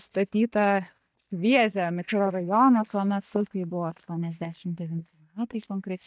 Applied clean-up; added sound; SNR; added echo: neural mask model DeepFilterNet 3.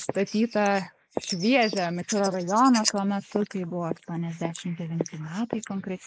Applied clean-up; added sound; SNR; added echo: neural mask model Resemble Enhance denoiser.